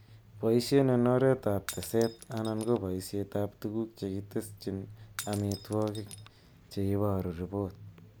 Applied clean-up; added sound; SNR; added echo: none; Shatter / Crushing; 18 dB; none.